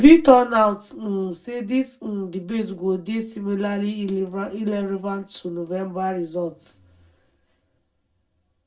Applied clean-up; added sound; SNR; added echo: none; none; none; reverberation time 0.2 s.